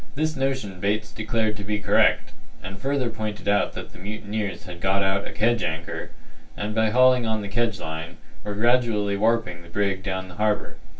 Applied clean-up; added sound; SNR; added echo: none; none; none; reverberation time 0.2 s.